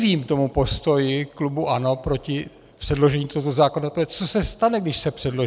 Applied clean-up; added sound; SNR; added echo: none; none; none; none.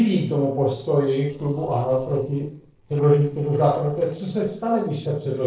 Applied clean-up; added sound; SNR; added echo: neural separator model SepFormer DNS4.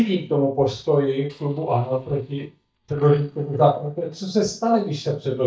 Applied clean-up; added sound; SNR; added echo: neural mask model DeepFilterNet 3.